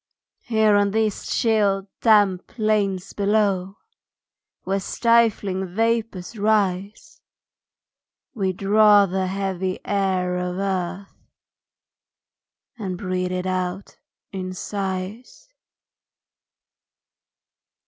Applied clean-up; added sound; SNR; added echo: none; none; none; none.